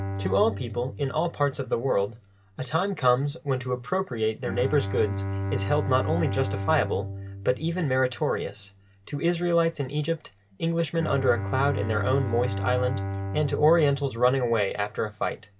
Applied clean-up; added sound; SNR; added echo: none; Bowed string instrument; 7 dB; none.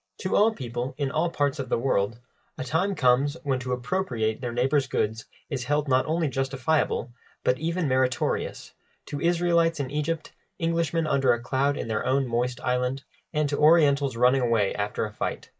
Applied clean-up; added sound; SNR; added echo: neural mask model Resemble Enhance denoiser.